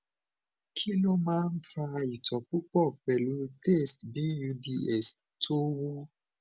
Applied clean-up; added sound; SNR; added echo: none; none; none; none.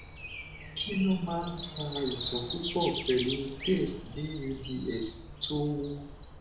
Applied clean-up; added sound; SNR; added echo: none; Breathing; 12 dB; reverberation time 0.5 s.